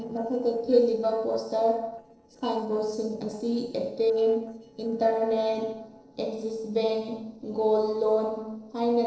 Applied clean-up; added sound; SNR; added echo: neural separator model SepFormer DNS4.